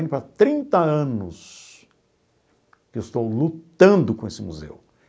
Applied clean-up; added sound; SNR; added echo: none; none; none; none.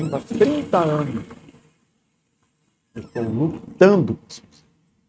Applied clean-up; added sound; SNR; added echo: neural mask model RNNoise.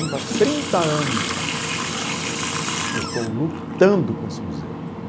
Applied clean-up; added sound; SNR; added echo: none; Water tap, faucet; 2 dB; none.